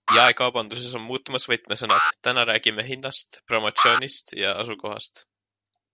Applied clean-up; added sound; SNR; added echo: none; Alarm; 2 dB; none.